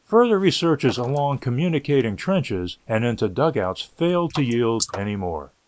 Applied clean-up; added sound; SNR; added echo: neural mask model Resemble Enhance denoiser.